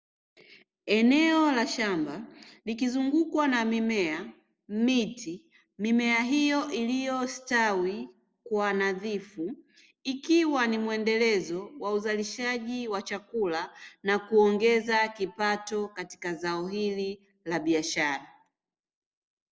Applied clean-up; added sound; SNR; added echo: none; none; none; none.